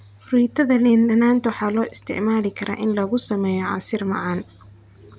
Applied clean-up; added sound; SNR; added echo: none; none; none; none.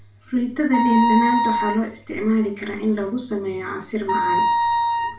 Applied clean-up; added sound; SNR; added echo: none; Wind instrument, woodwind instrument; -2 dB; reverberation time 0.4 s.